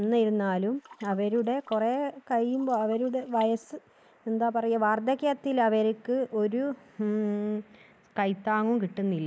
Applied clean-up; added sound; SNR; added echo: neural mask model Resemble Enhance denoiser.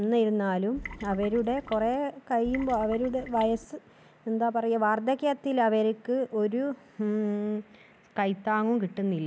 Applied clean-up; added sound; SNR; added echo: none; Trickle, dribble / Water tap, faucet; 15 dB; none.